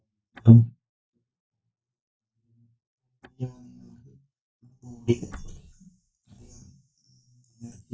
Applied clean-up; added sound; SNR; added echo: neural mask model DeepFilterNet 3.